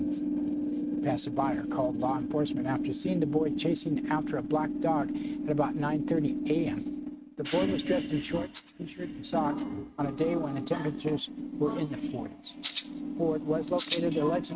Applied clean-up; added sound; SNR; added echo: neural mask model RNNoise.